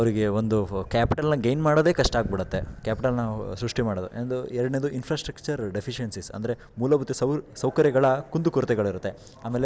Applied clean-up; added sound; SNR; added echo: none; none; none; none.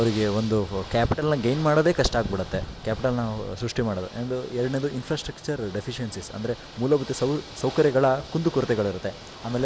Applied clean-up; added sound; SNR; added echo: none; Ocean / Boat, Water vehicle; 17 dB; none.